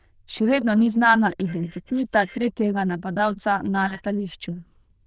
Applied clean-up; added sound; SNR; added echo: neural diffusion model UNIVERSE++.